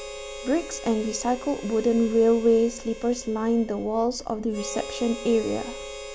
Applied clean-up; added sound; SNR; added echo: none; Harmonica; 14 dB; none.